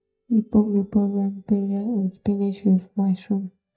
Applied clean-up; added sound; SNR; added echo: neural mask model DeepFilterNet 3.